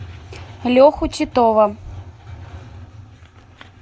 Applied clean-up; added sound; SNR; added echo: none; none; none; none.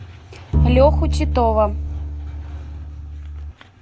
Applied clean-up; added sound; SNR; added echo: none; Bowed string instrument; -2 dB; none.